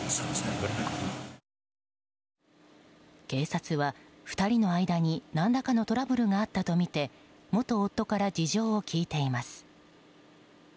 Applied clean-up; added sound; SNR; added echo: none; none; none; none.